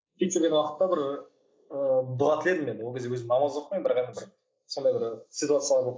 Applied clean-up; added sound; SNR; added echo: neural mask model Resemble Enhance denoiser.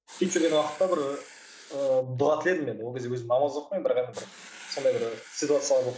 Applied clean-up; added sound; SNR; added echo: none; Writing; 20 dB; none.